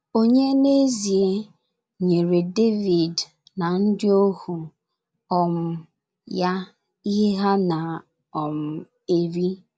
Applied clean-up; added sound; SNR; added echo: none; none; none; none.